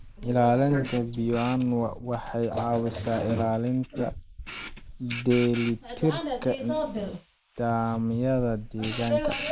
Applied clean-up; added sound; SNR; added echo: neural mask model Resemble Enhance denoiser.